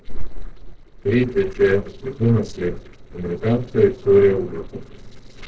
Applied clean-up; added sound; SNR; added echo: neural separator model SepFormer DNS4.